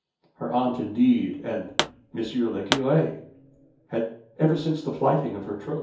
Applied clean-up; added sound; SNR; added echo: none; Explosion; 5 dB; reverberation time 0.6 s.